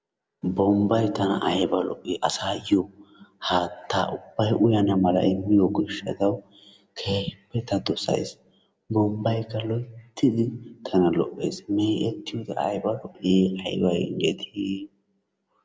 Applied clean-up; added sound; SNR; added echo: none; none; none; none.